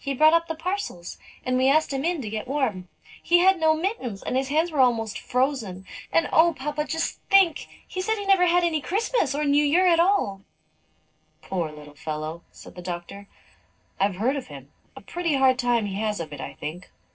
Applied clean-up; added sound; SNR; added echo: neural separator model SepFormer DNS4.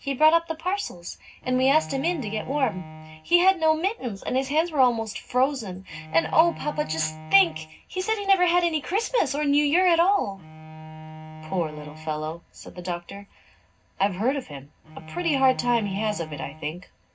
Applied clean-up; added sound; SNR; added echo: none; Bowed string instrument; 17 dB; reverberation time 0.4 s.